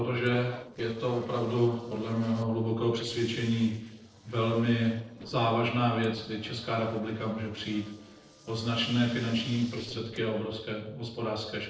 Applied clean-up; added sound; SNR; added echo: neural separator model SepFormer DNS4.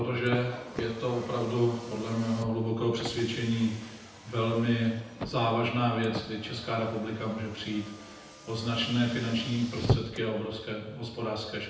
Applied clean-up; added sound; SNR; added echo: none; Car; 10 dB; reverberation time 0.9 s.